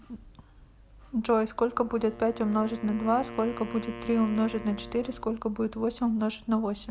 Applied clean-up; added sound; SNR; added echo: none; Wind instrument, woodwind instrument; 15 dB; none.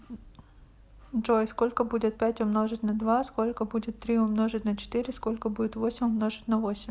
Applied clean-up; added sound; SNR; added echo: none; none; none; none.